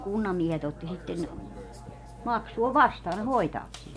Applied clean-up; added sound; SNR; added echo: none; Burping, eructation; 17 dB; none.